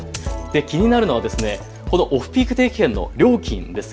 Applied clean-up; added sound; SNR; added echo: none; Coin (dropping); 17 dB; none.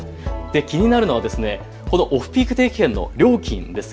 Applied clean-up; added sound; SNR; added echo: none; none; none; none.